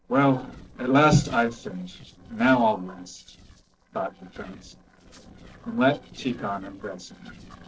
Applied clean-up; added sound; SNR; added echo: neural separator model SepFormer DNS4.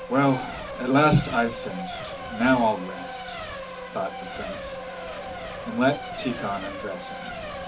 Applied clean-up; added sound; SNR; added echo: none; Race car, auto racing / Accelerating, revving, vroom / Mechanisms; 9 dB; reverberation time 0.3 s.